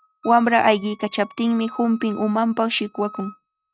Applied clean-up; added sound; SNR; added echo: neural mask model RNNoise.